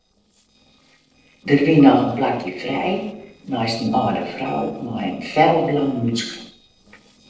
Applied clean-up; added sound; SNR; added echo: neural separator model SepFormer DNS4.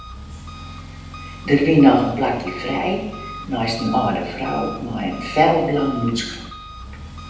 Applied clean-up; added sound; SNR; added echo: none; Engine; 13 dB; reverberation time 0.9 s.